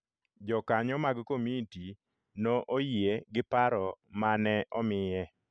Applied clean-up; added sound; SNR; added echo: none; none; none; none.